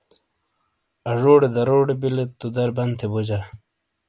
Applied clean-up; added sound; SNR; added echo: none; none; none; none.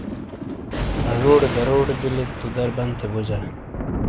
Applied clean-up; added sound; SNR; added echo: none; Thunder; 4 dB; none.